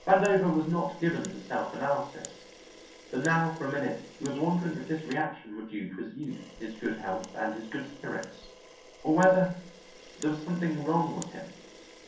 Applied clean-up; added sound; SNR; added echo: none; Camera; 19 dB; reverberation time 0.6 s.